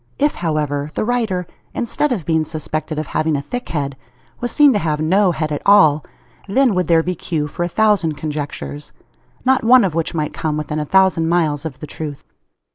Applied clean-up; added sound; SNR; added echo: neural mask model Resemble Enhance denoiser.